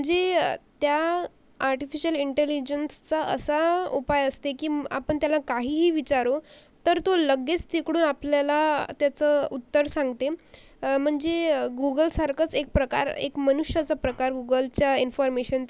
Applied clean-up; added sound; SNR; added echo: none; none; none; none.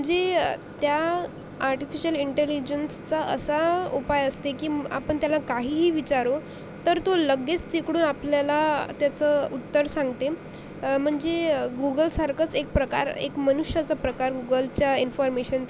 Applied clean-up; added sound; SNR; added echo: none; Microwave oven; 15 dB; none.